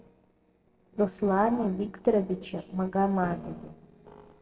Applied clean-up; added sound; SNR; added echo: neural separator model SepFormer DNS4.